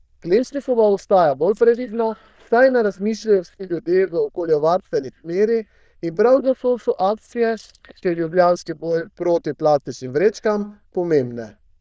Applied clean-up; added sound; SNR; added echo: neural diffusion model UNIVERSE++.